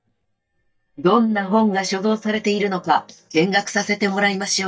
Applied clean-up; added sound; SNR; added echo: neural mask model DeepFilterNet 3.